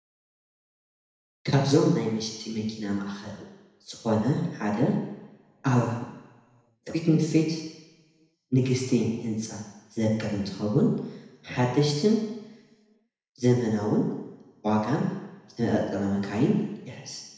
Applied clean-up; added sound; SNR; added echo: none; none; none; reverberation time 1.0 s.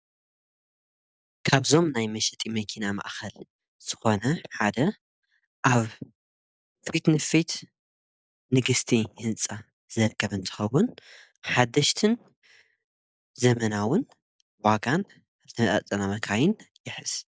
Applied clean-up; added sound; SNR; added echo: none; none; none; none.